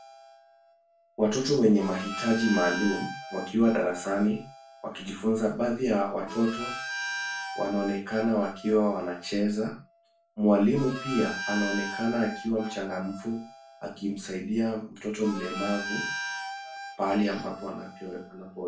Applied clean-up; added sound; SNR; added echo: none; Harmonica; 10 dB; reverberation time 0.3 s.